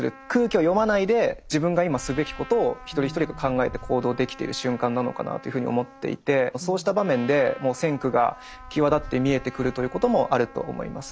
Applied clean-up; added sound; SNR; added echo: none; Trumpet + Wind; 18 dB; none.